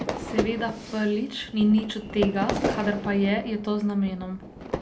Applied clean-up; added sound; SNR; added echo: none; Fire / Fireworks; 6 dB; none.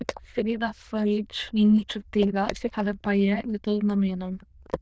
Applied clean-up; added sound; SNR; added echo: neural diffusion model UNIVERSE++.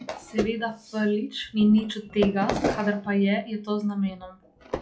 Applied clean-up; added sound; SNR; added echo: classical method log-MMSE.